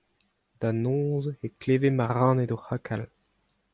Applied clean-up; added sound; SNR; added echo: none; none; none; none.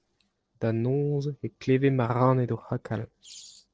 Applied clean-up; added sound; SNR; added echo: neural separator model SepFormer DNS4.